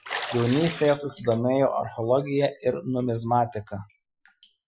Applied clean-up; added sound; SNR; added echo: classical method Wiener filter.